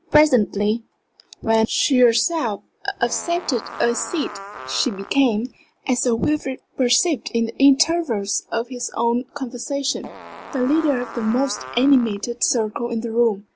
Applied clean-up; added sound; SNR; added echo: none; Fart; 15 dB; none.